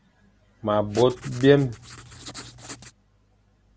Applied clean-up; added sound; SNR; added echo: none; Writing; 16 dB; none.